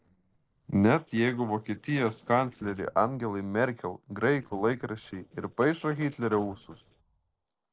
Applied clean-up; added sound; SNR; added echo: neural separator model SepFormer DNS4.